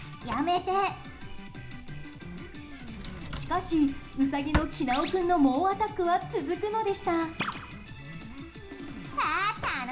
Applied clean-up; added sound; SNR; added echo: none; Drawer open or close; 11 dB; reverberation time 0.4 s.